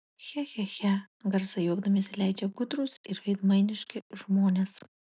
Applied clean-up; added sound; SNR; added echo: none; none; none; none.